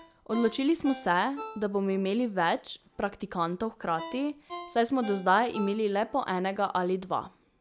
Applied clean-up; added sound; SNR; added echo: none; Ringtone; 17 dB; none.